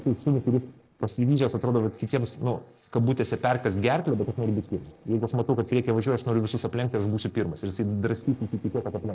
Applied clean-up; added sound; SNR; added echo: neural separator model SepFormer DNS4.